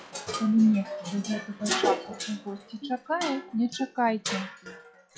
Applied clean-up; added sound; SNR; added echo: classical method log-MMSE.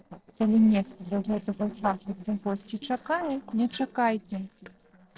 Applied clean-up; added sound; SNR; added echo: neural separator model SepFormer DNS4.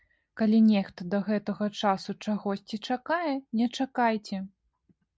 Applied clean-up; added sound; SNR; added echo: none; none; none; none.